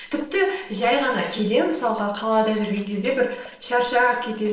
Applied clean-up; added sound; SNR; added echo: neural separator model SepFormer DNS4.